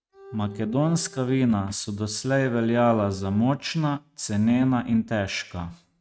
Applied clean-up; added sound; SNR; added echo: neural mask model RNNoise.